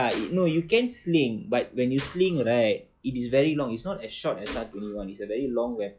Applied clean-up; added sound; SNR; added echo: classical method log-MMSE.